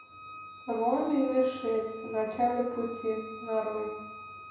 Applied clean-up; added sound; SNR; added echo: none; Wind instrument, woodwind instrument; 14 dB; reverberation time 0.9 s.